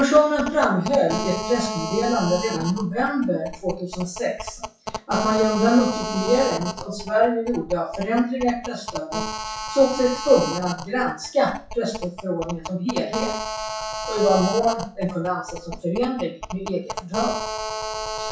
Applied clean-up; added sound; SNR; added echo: classical method WPE with log-MMSE.